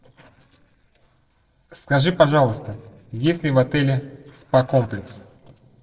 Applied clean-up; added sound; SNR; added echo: neural separator model SepFormer DNS4.